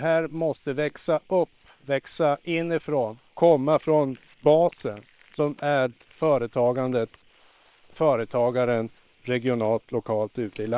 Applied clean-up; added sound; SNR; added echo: neural separator model SepFormer WHAM!.